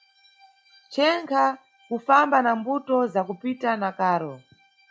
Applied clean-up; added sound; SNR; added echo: classical method log-MMSE.